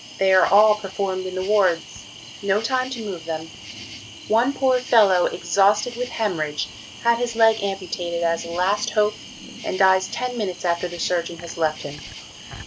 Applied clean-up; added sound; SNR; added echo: none; Cricket; 15 dB; none.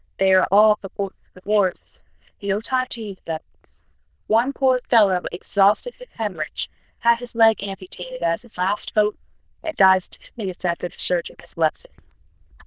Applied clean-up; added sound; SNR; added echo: neural diffusion model UNIVERSE++.